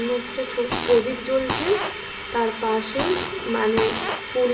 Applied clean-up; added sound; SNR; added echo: none; Fart; 6 dB; reverberation time 0.8 s.